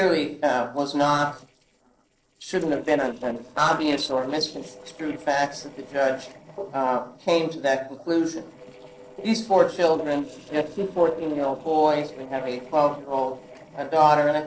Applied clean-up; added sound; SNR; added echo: neural separator model SepFormer DNS4.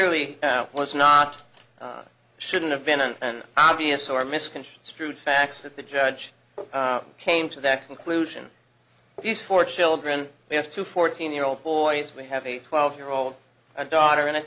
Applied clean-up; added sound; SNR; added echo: none; none; none; none.